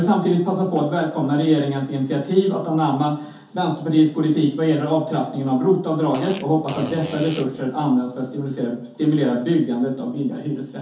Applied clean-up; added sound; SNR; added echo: none; Fart; 14 dB; reverberation time 0.5 s.